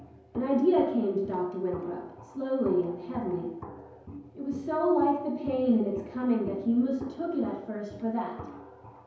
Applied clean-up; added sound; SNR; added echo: none; Walk, footsteps; 17 dB; reverberation time 0.9 s.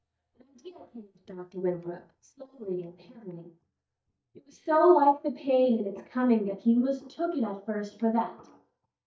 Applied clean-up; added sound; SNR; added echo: neural mask model DeepFilterNet 3.